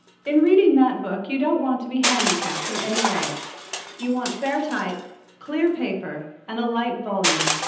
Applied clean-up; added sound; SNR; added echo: none; Crushing; 6 dB; reverberation time 0.9 s.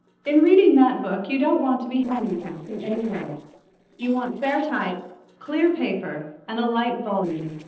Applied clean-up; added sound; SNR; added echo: neural separator model SepFormer DNS4.